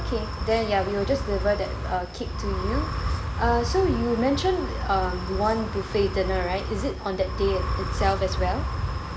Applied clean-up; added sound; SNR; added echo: none; Wind; 2 dB; none.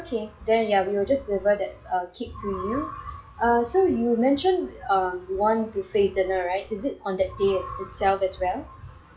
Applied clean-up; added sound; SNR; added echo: classical method log-MMSE.